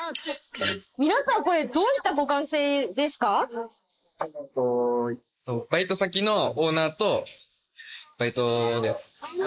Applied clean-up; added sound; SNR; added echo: neural mask model Resemble Enhance denoiser.